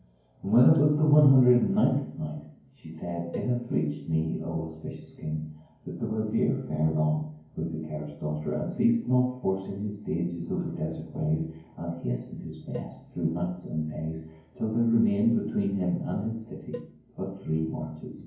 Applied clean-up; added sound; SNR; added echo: none; Cowbell; 18 dB; reverberation time 0.9 s.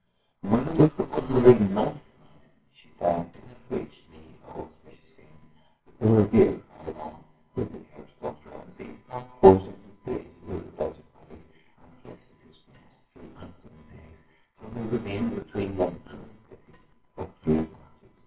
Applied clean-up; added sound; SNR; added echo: neural separator model SepFormer WHAMR!.